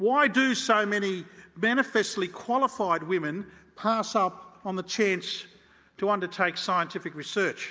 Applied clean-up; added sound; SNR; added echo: none; none; none; none.